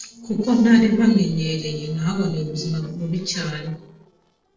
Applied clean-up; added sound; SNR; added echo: neural separator model SepFormer DNS4.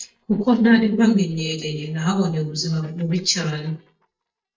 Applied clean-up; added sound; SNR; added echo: neural mask model DeepFilterNet 3.